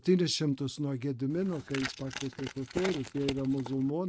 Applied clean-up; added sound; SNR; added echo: neural mask model RNNoise.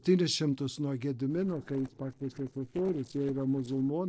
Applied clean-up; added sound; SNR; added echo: neural separator model SepFormer DNS4.